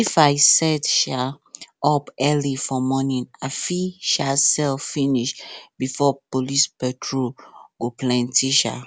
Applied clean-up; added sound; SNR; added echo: none; none; none; none.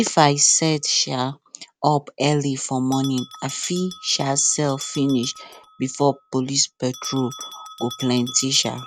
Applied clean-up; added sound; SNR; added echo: neural mask model RNNoise.